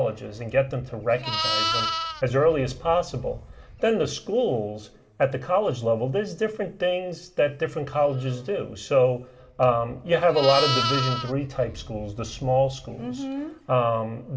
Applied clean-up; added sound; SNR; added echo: none; Livestock, farm animals, working animals; 9 dB; reverberation time 0.8 s.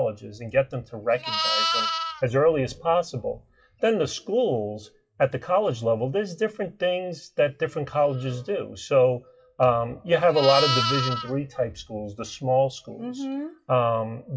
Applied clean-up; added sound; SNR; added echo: classical method WPE with log-MMSE.